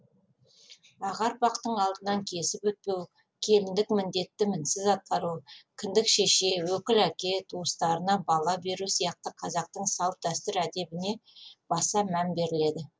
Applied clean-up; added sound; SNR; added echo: none; none; none; none.